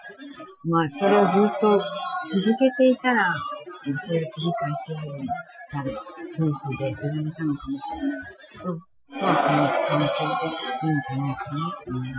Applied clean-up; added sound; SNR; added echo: classical method Wiener filter.